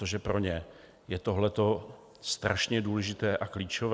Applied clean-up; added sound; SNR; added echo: none; none; none; none.